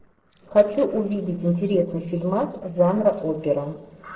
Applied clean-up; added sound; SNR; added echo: neural separator model SepFormer DNS4.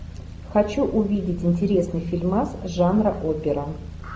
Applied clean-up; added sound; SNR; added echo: none; none; none; none.